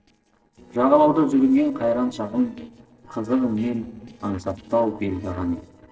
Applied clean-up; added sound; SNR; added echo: neural separator model SepFormer DNS4.